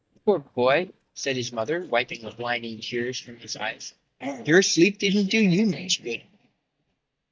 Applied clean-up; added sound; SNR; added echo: neural mask model DeepFilterNet 3.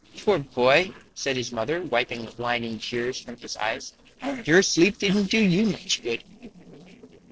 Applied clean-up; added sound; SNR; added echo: neural separator model SepFormer DNS4.